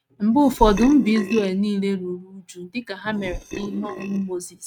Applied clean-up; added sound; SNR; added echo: neural mask model RNNoise.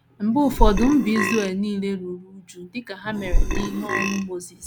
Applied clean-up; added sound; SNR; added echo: none; Burping, eructation; -2 dB; none.